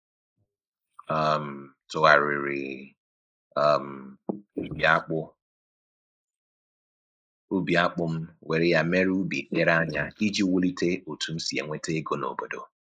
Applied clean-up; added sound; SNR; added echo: neural mask model Resemble Enhance denoiser.